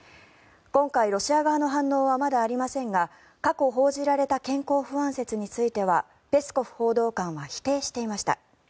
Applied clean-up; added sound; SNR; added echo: none; none; none; none.